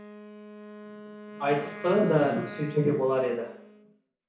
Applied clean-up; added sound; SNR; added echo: none; Wind instrument, woodwind instrument; 15 dB; reverberation time 0.6 s.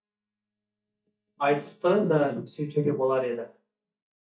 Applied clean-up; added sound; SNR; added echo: neural mask model DeepFilterNet 3.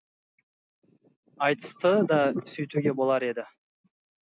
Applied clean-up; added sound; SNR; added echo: none; none; none; none.